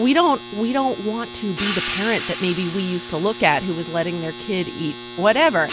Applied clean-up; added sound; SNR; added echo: none; Domestic sounds, home sounds + Hi-hat; 11 dB; none.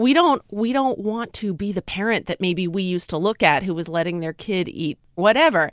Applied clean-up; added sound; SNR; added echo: none; none; none; none.